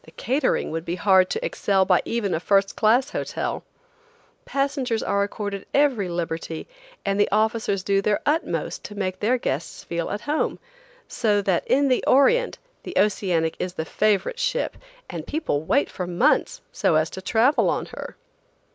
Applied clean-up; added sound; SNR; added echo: none; none; none; none.